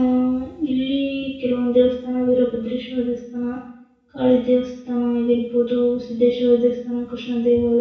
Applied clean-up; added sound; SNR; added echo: none; none; none; reverberation time 0.6 s.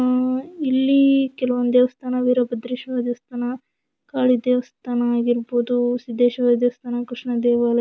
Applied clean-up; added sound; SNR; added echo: none; none; none; none.